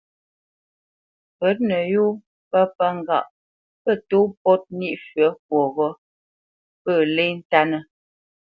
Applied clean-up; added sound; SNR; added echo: none; none; none; none.